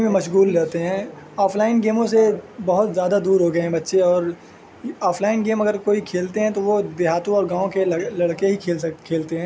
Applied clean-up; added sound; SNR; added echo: none; none; none; none.